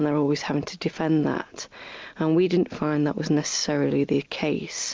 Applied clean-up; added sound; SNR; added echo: none; none; none; none.